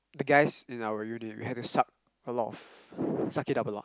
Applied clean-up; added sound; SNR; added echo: none; none; none; none.